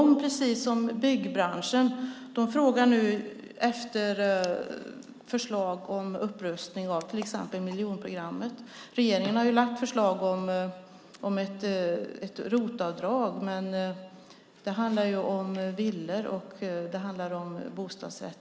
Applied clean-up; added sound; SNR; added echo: none; none; none; none.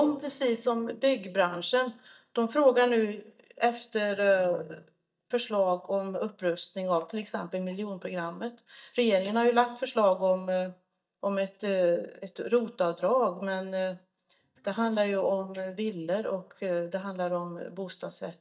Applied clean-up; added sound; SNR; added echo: neural mask model DeepFilterNet 3.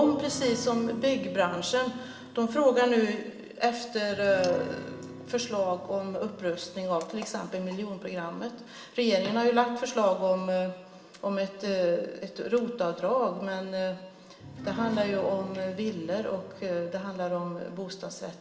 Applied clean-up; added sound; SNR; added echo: none; Piano; 14 dB; reverberation time 0.9 s.